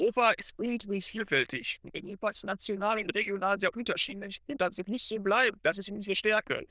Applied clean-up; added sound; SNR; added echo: neural diffusion model UNIVERSE++.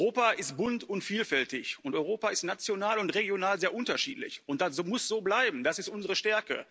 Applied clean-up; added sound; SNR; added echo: none; none; none; none.